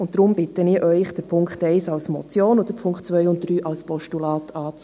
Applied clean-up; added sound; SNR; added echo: none; none; none; none.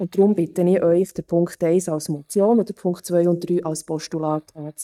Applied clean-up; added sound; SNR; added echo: neural mask model DeepFilterNet 3.